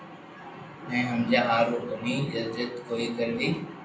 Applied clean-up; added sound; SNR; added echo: none; none; none; reverberation time 0.6 s.